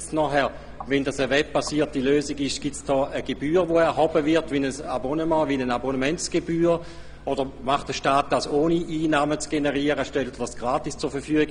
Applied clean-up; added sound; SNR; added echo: none; Engine; 17 dB; none.